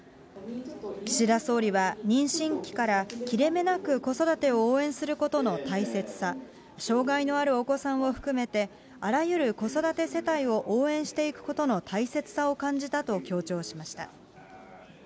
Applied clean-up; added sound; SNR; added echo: none; none; none; none.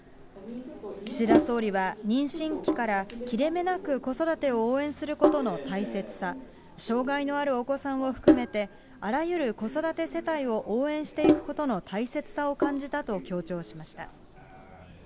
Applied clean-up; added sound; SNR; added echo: none; Sink (filling or washing); 3 dB; none.